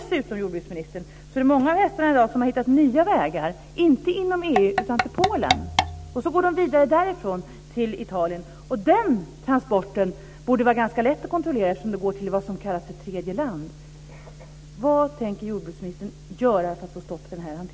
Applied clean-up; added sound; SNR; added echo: none; Tap / Percussion; 3 dB; none.